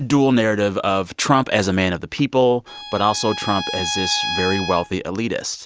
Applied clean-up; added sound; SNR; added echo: none; Bowed string instrument; 7 dB; none.